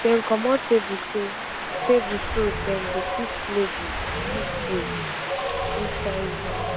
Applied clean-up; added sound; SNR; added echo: none; Wind; 2 dB; none.